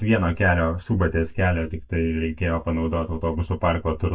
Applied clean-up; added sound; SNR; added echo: neural mask model DeepFilterNet 3.